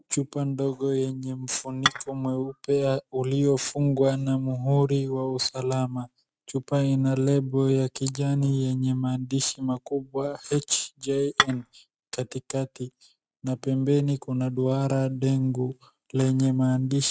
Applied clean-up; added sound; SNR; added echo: neural mask model RNNoise.